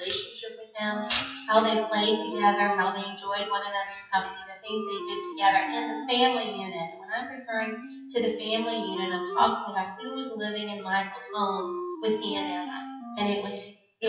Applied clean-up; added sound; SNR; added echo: classical method WPE with log-MMSE.